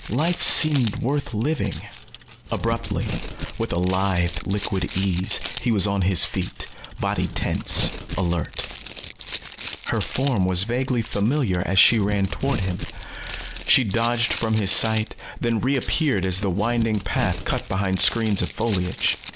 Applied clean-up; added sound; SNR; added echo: none; Crumpling, crinkling; 8 dB; none.